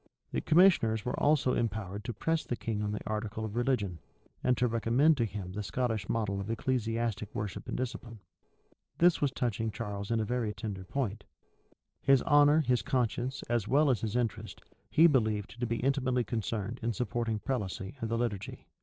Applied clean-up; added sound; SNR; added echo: neural separator model SepFormer DNS4.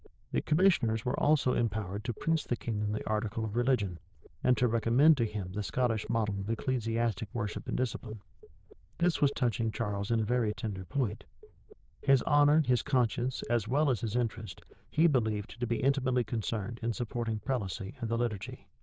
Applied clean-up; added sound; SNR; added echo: neural diffusion model UNIVERSE++.